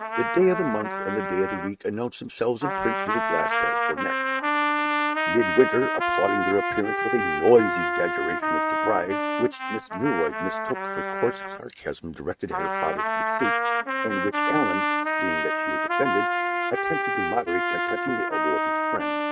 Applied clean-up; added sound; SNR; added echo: neural mask model RNNoise.